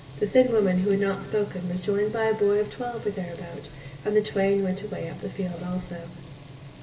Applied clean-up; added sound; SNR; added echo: none; Frying (food); 16 dB; reverberation time 2.9 s.